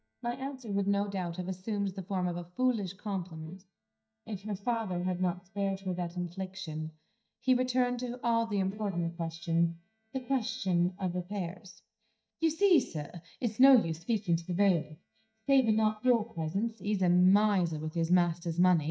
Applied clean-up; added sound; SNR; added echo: neural mask model DeepFilterNet 3.